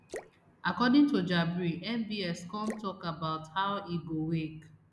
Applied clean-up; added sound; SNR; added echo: none; Drip / Splash, splatter; 20 dB; none.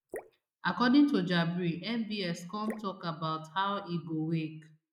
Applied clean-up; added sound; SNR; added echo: neural mask model Resemble Enhance denoiser.